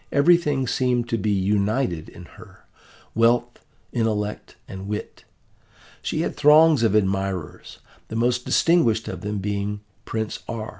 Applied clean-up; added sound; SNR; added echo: none; none; none; none.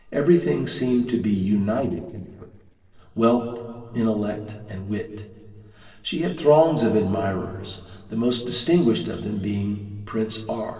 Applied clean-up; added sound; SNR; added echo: neural separator model SepFormer DNS4.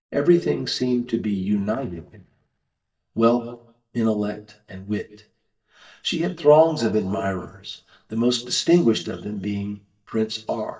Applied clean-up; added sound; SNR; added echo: neural mask model DeepFilterNet 3.